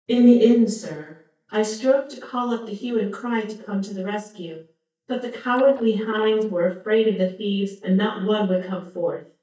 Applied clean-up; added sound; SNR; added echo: neural mask model DeepFilterNet 3.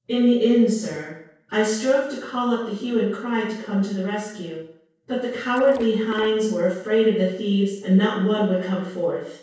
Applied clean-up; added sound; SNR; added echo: neural separator model SepFormer DNS4.